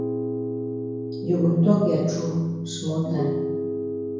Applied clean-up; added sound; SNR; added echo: none; Piano; 4 dB; reverberation time 1.0 s.